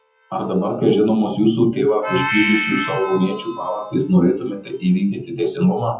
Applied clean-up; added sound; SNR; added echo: classical method WPE with log-MMSE.